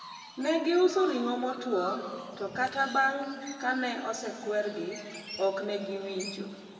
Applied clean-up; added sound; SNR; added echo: none; Chirp, tweet; 14 dB; reverberation time 2.2 s.